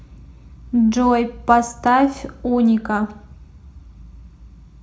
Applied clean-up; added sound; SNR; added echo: none; none; none; reverberation time 0.3 s.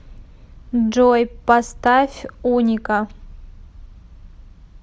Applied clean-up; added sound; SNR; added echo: none; none; none; none.